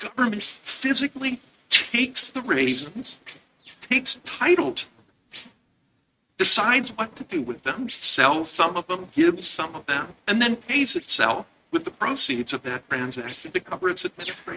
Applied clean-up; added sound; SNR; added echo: neural mask model RNNoise.